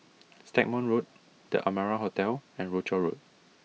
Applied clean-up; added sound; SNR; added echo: none; none; none; none.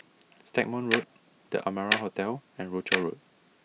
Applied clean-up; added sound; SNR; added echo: none; Tick-tock; 2 dB; none.